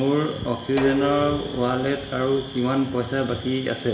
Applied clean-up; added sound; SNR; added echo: none; Dishes, pots, and pans; 10 dB; reverberation time 1.0 s.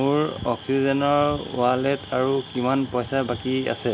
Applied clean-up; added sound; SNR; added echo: none; none; none; none.